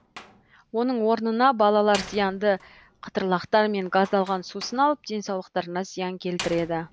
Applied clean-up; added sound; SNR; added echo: none; Slam; 19 dB; none.